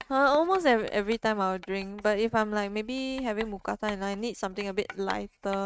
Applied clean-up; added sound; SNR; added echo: neural mask model RNNoise.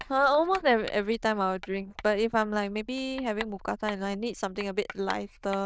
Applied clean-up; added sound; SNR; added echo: neural diffusion model UNIVERSE++.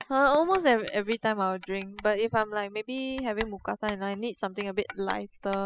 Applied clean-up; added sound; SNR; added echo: classical method spectral subtraction.